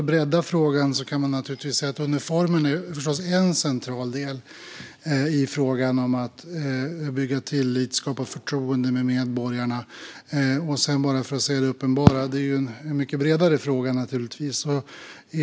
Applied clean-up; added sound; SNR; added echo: none; none; none; none.